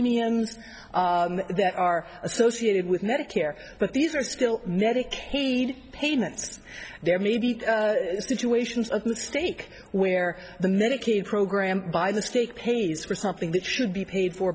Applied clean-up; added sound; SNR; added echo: none; none; none; none.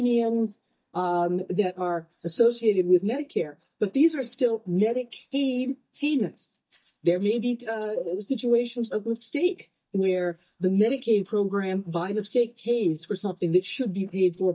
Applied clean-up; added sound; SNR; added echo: neural mask model DeepFilterNet 3.